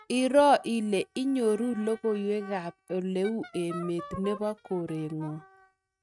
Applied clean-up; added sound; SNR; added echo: neural mask model RNNoise.